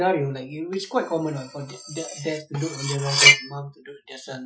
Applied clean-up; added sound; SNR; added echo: classical method Wiener filter.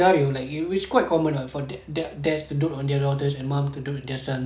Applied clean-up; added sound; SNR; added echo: none; none; none; none.